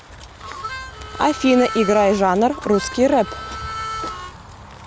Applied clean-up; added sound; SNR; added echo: none; Harmonica; 11 dB; none.